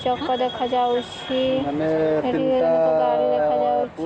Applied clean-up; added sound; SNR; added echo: none; none; none; none.